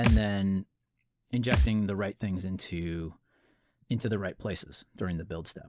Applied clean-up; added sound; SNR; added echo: none; Thump, thud; -1 dB; none.